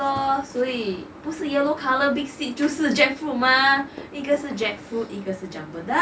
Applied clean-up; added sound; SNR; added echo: none; none; none; none.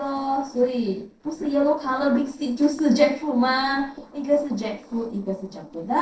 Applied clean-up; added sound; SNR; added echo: neural separator model SepFormer DNS4.